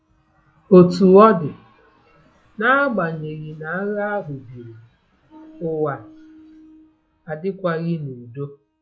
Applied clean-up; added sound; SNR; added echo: classical method log-MMSE.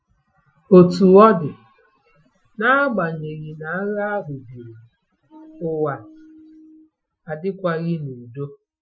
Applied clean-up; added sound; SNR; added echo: classical method Wiener filter.